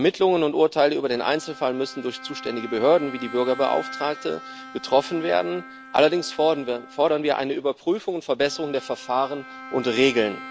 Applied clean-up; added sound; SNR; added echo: none; Bowed string instrument; 17 dB; none.